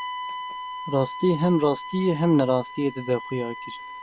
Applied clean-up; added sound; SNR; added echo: none; Bowed string instrument; 11 dB; none.